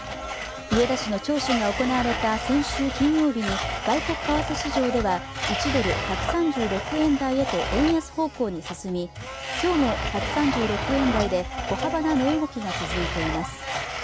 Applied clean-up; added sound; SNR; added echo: none; Domestic sounds, home sounds; 4 dB; none.